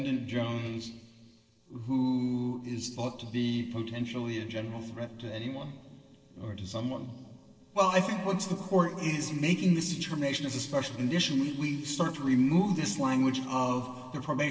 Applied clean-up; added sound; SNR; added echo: neural separator model SepFormer DNS4.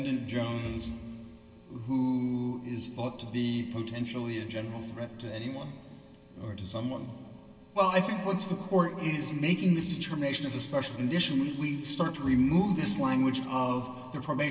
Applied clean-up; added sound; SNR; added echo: none; Bass drum / Thump, thud; 16 dB; reverberation time 2.7 s.